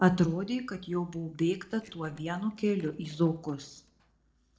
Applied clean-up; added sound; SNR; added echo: neural separator model SepFormer DNS4.